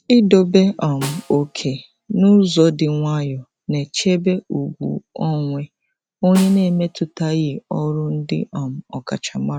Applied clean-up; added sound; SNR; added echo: none; Snare drum; 20 dB; none.